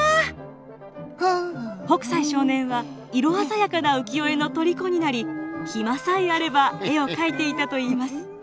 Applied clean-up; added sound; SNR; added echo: none; Motor vehicle (road) / Siren; 19 dB; none.